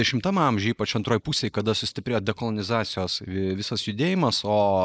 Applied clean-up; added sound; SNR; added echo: neural mask model Resemble Enhance denoiser.